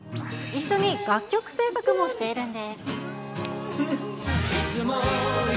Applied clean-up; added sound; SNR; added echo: none; none; none; none.